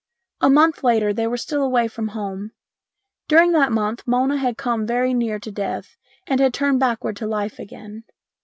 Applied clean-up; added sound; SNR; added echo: none; none; none; none.